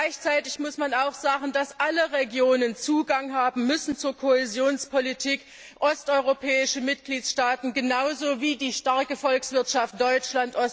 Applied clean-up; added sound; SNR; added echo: none; none; none; none.